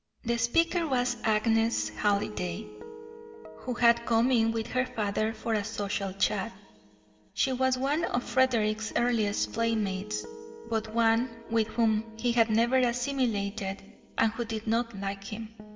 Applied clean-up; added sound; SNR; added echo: none; Guitar; 18 dB; reverberation time 1.6 s.